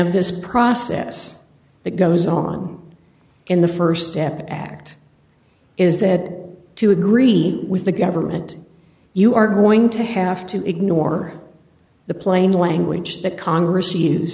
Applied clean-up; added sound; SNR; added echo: none; none; none; none.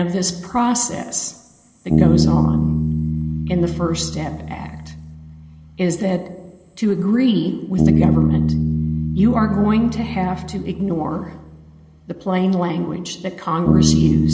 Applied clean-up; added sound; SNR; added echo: none; Bass guitar; 0 dB; reverberation time 1.3 s.